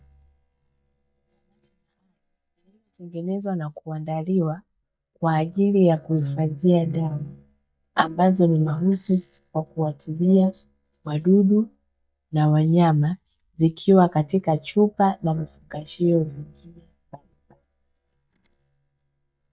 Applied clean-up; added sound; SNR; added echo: neural mask model DeepFilterNet 3.